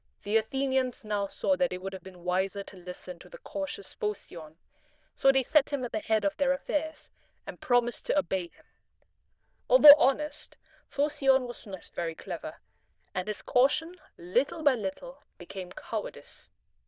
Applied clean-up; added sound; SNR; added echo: neural diffusion model UNIVERSE++.